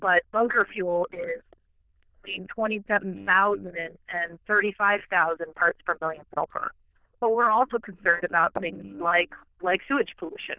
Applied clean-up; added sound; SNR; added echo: neural diffusion model UNIVERSE++.